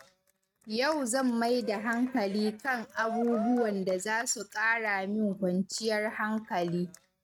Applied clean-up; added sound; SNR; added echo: neural mask model RNNoise.